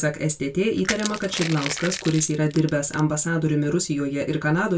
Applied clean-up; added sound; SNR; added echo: none; Crushing; 11 dB; reverberation time 0.2 s.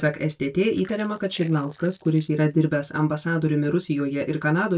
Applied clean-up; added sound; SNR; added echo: neural mask model DeepFilterNet 3.